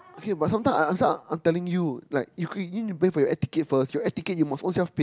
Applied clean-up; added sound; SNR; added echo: none; none; none; none.